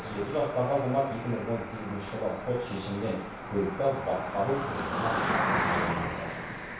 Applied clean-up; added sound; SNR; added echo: none; Cricket; 2 dB; reverberation time 0.7 s.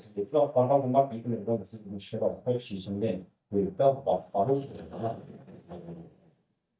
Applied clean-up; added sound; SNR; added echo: neural mask model DeepFilterNet 3.